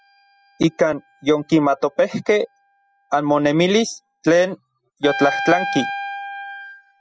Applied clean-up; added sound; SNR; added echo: classical method spectral subtraction.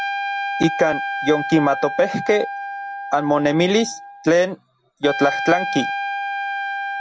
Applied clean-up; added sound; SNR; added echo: none; Trumpet; 6 dB; none.